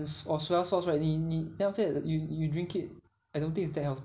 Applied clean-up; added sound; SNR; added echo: none; none; none; none.